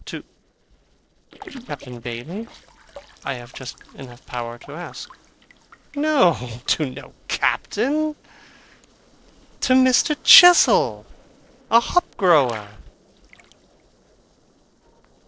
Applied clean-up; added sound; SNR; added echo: neural separator model SepFormer DNS4.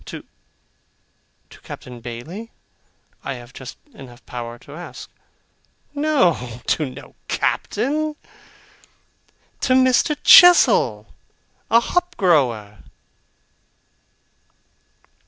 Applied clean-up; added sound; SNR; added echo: none; none; none; none.